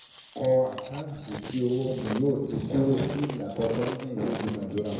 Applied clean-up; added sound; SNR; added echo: none; Chewing, mastication; 10 dB; reverberation time 1.0 s.